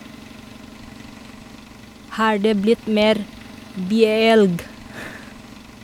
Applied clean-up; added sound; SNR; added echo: none; Engine; 18 dB; none.